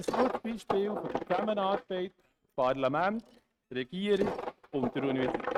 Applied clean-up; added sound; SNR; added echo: neural mask model RNNoise.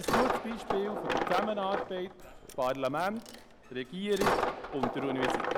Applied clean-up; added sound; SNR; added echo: none; Coin (dropping); 0 dB; none.